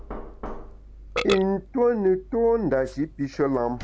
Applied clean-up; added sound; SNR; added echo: none; Burping, eructation + Knock; 11 dB; none.